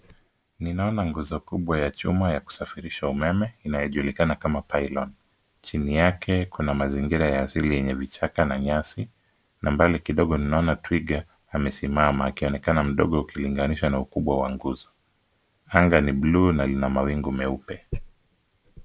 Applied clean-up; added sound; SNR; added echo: none; none; none; none.